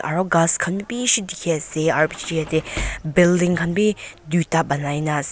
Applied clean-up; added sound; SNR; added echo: none; Sliding door / Slam; 15 dB; none.